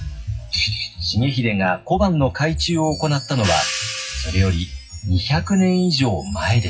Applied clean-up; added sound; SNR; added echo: classical method WPE with log-MMSE.